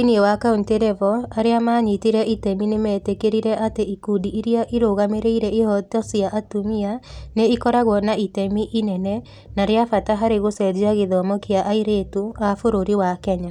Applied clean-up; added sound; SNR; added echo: none; none; none; none.